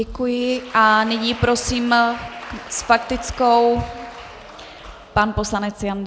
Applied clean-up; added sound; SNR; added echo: none; none; none; none.